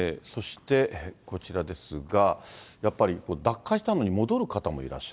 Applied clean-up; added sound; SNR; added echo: none; none; none; none.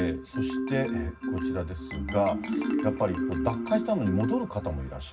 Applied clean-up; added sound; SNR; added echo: none; Marimba, xylophone; 2 dB; reverberation time 0.4 s.